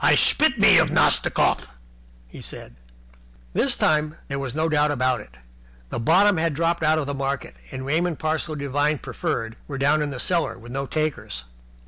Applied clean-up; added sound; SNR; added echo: none; none; none; none.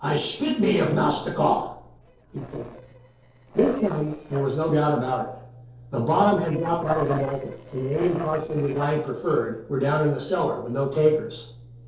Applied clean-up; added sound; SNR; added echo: neural separator model SepFormer DNS4.